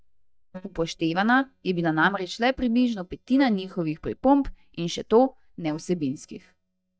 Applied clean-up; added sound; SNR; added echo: neural mask model DeepFilterNet 3.